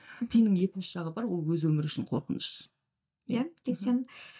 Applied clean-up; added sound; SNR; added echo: neural mask model DeepFilterNet 3.